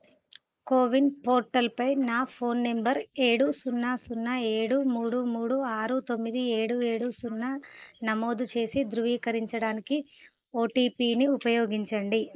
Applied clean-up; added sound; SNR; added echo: neural mask model Resemble Enhance denoiser.